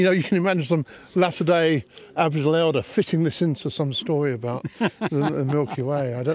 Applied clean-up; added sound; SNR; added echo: none; none; none; none.